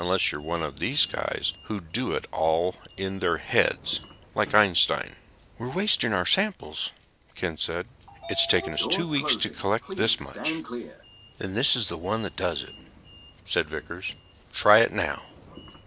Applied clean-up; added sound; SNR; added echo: none; Sliding door; 15 dB; none.